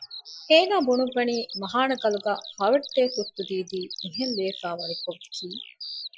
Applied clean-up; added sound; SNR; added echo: classical method Wiener filter.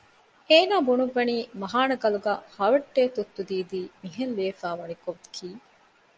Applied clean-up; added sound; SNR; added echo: none; none; none; none.